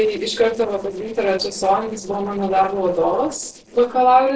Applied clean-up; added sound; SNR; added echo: neural separator model SepFormer DNS4.